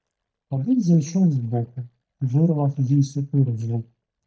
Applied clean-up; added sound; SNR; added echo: neural mask model DeepFilterNet 3.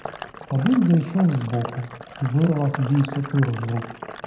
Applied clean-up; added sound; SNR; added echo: none; Sink (filling or washing); 13 dB; reverberation time 0.8 s.